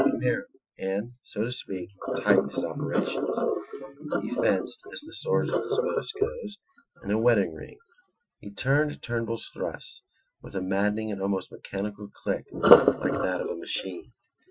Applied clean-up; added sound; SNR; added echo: classical method Wiener filter.